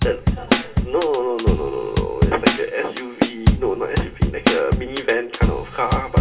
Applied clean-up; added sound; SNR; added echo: none; Drum kit; -3 dB; reverberation time 0.2 s.